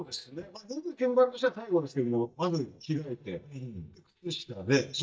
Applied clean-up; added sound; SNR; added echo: neural mask model DeepFilterNet 3.